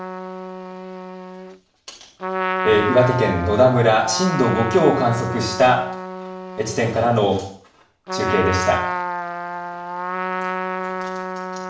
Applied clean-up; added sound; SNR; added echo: none; Trumpet; 5 dB; reverberation time 0.5 s.